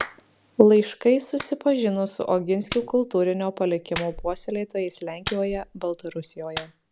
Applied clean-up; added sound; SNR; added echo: none; Clapping; 15 dB; none.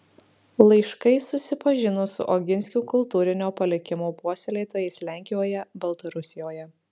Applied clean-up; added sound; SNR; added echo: none; none; none; none.